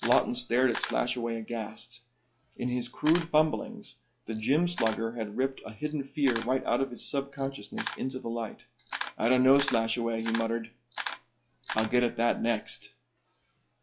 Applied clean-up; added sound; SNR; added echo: classical method log-MMSE.